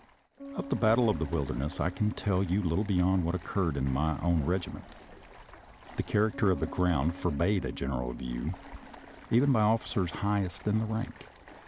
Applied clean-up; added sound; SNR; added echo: none; Stream + Bass guitar; 17 dB; none.